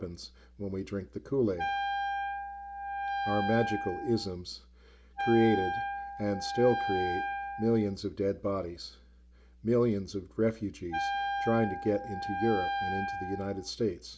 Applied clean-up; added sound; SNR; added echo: none; Wind instrument, woodwind instrument; 2 dB; none.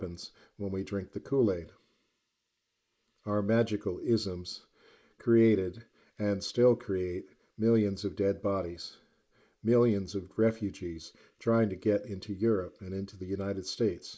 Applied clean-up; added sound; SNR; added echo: neural mask model Resemble Enhance denoiser.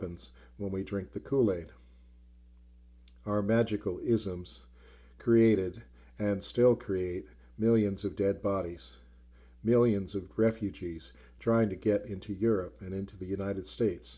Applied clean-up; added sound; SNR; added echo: none; none; none; none.